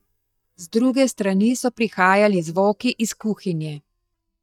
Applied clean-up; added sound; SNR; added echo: neural mask model DeepFilterNet 3.